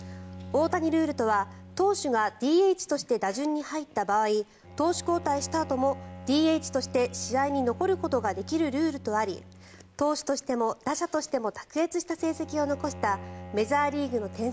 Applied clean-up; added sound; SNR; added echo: none; Bowed string instrument; 16 dB; none.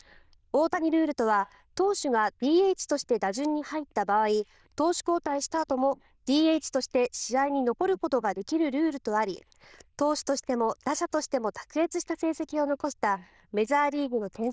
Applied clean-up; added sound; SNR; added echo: neural diffusion model UNIVERSE++.